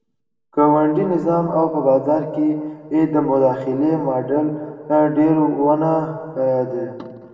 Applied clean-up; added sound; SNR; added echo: none; none; none; reverberation time 1.7 s.